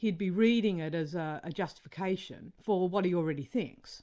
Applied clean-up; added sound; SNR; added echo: none; none; none; none.